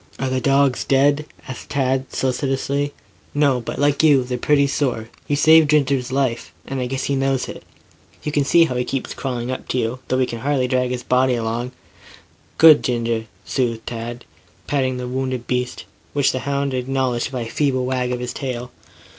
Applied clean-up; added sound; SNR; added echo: none; none; none; none.